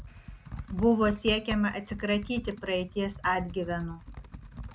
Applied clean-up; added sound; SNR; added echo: none; Computer keyboard; 12 dB; none.